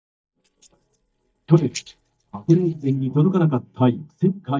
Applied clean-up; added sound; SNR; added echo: neural mask model DeepFilterNet 3.